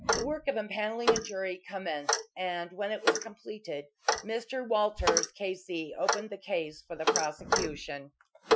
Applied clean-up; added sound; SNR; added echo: classical method Wiener filter.